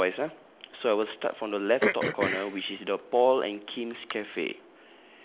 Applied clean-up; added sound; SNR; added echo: none; Cough; 5 dB; none.